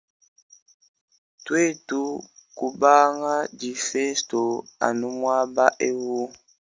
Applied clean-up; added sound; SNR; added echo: none; none; none; none.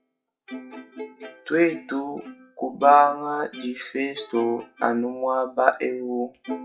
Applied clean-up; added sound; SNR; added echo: classical method WPE with log-MMSE.